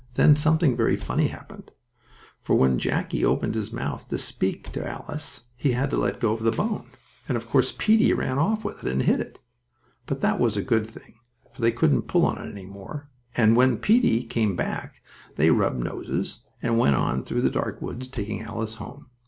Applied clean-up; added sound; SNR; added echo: none; Cupboard open or close; 16 dB; none.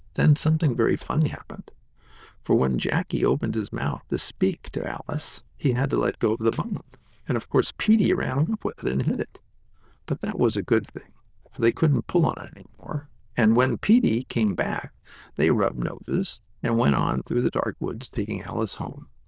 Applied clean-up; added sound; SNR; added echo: neural diffusion model UNIVERSE++.